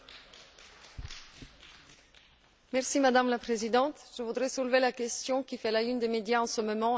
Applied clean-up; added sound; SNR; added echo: none; none; none; none.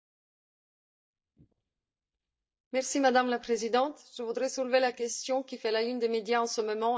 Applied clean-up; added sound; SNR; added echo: neural mask model DeepFilterNet 3.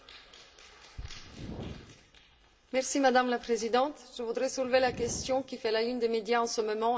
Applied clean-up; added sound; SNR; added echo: none; Fire; 16 dB; reverberation time 0.3 s.